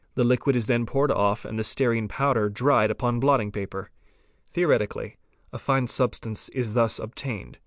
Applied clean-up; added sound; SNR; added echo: none; none; none; none.